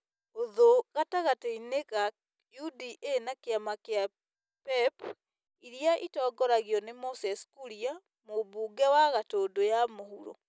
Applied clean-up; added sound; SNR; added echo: none; none; none; none.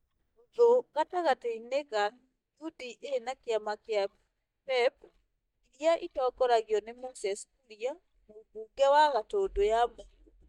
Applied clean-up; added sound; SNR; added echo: neural mask model DeepFilterNet 3.